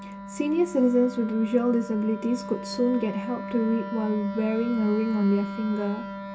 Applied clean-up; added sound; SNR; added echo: none; Wind instrument, woodwind instrument; 11 dB; reverberation time 0.2 s.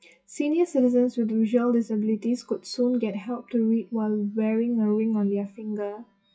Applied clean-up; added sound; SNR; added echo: classical method WPE with log-MMSE.